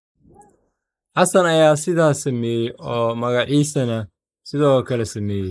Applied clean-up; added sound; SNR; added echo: neural mask model Resemble Enhance denoiser.